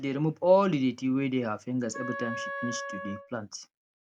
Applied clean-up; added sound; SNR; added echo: none; Wind instrument, woodwind instrument; 10 dB; none.